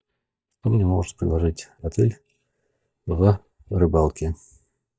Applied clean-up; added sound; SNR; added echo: neural mask model DeepFilterNet 3.